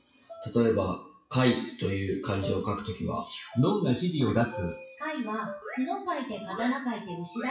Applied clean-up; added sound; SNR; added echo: classical method WPE with log-MMSE.